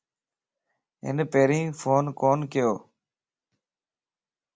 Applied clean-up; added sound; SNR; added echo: none; none; none; none.